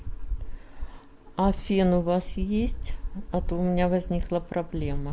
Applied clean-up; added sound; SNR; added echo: none; none; none; none.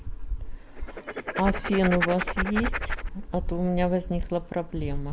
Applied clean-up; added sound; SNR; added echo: none; Writing; 6 dB; none.